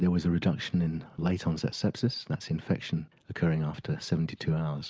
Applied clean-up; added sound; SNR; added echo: none; none; none; none.